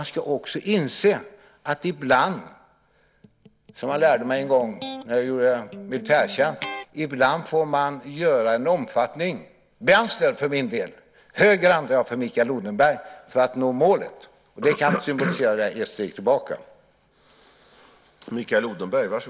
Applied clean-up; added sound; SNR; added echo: none; Electric guitar; 15 dB; none.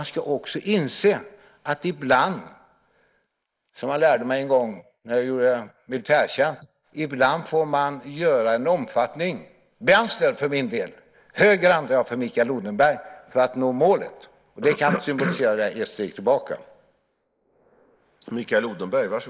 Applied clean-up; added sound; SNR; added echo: neural mask model Resemble Enhance denoiser.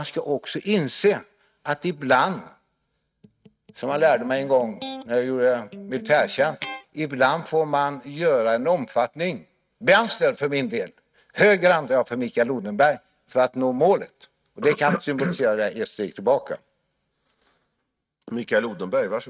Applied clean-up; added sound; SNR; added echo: neural mask model RNNoise.